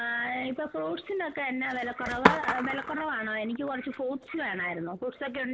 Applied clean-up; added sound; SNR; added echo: none; Skateboard; 2 dB; none.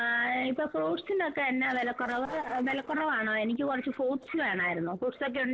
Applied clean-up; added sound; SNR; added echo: neural separator model SepFormer DNS4.